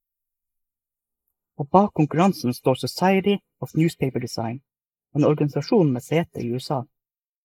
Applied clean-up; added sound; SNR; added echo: neural mask model Resemble Enhance denoiser.